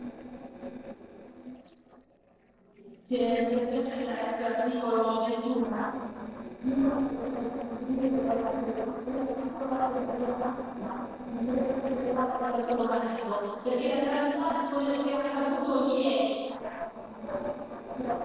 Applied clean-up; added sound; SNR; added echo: neural separator model SepFormer DNS4.